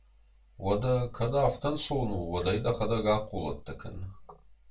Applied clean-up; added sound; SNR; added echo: none; none; none; reverberation time 0.2 s.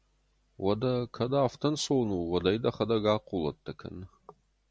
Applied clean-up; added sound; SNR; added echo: none; none; none; none.